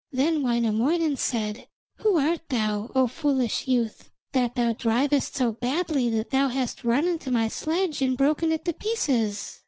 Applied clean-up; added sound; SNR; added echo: none; none; none; none.